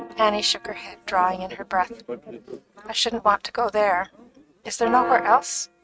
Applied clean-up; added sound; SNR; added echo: neural mask model RNNoise.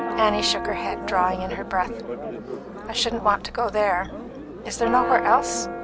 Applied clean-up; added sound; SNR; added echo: none; Church bell; 6 dB; none.